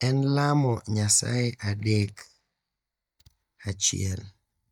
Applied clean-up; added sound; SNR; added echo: neural mask model DeepFilterNet 3.